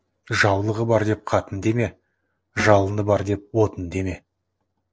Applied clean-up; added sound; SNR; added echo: neural separator model SepFormer DNS4.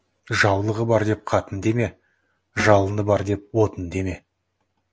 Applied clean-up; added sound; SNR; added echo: none; Snare drum; 17 dB; none.